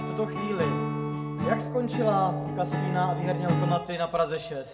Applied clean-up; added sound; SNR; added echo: none; Acoustic guitar / Strum; 1 dB; reverberation time 0.6 s.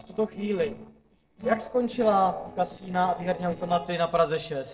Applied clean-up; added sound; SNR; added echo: neural separator model SepFormer DNS4.